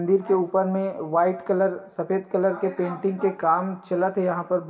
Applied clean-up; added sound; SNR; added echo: none; none; none; reverberation time 2.3 s.